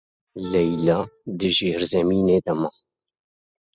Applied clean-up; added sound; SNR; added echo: classical method spectral subtraction.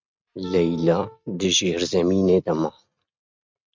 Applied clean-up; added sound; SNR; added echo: neural mask model RNNoise.